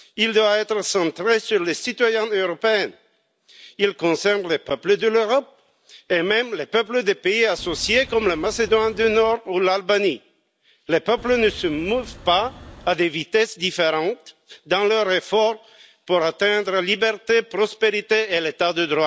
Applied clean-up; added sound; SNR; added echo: none; Wind; 19 dB; none.